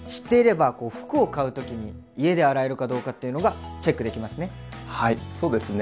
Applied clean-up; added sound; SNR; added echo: none; none; none; none.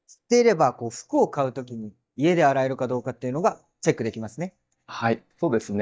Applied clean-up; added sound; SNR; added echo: neural mask model DeepFilterNet 3.